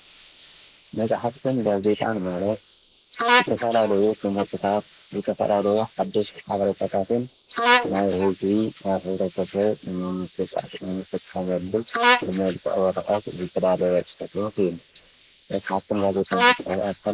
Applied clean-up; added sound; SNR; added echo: neural mask model Resemble Enhance denoiser.